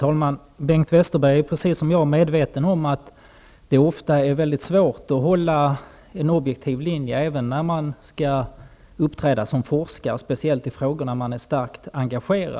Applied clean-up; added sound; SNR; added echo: none; none; none; none.